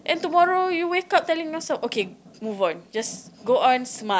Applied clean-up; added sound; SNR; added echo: none; none; none; none.